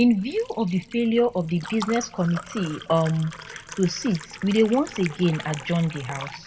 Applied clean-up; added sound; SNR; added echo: none; Liquid; 15 dB; reverberation time 1.7 s.